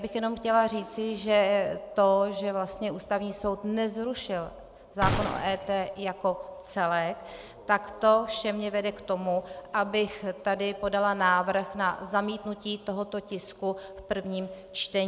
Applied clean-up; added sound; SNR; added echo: none; Gunshot, gunfire; 5 dB; none.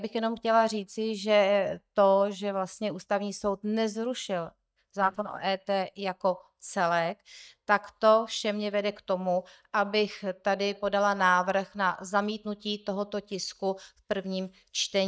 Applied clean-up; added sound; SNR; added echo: neural mask model DeepFilterNet 3.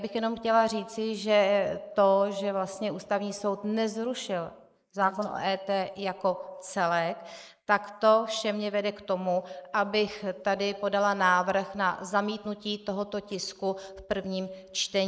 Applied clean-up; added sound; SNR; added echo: neural mask model Resemble Enhance denoiser.